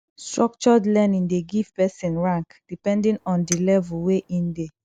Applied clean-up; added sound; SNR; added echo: none; Chink, clink; 17 dB; none.